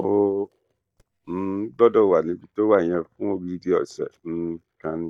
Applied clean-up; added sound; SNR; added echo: neural mask model DeepFilterNet 3.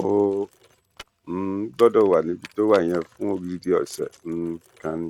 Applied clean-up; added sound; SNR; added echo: neural mask model RNNoise.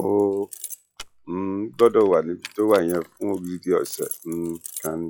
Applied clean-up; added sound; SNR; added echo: classical method log-MMSE.